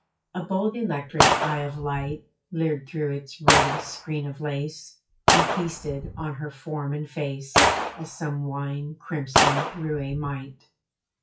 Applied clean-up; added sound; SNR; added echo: classical method WPE with log-MMSE.